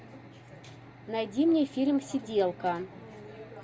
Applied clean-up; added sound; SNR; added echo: none; none; none; none.